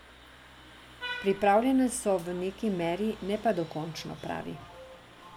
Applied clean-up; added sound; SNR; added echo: none; Vehicle horn, car horn, honking; 16 dB; none.